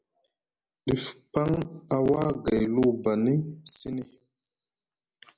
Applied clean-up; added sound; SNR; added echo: none; none; none; none.